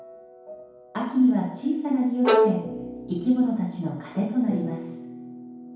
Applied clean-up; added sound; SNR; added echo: none; Bowed string instrument; 0 dB; reverberation time 2.2 s.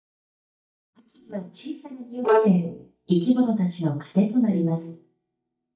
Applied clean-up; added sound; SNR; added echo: neural mask model DeepFilterNet 3.